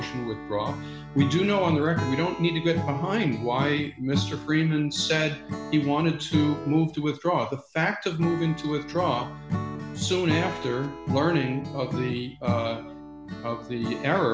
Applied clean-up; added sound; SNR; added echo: none; Acoustic guitar / Strum; 7 dB; none.